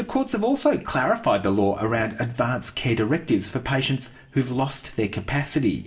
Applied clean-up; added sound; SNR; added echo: none; none; none; reverberation time 0.5 s.